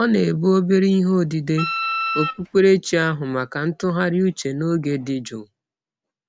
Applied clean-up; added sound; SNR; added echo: none; Wind instrument, woodwind instrument; 5 dB; none.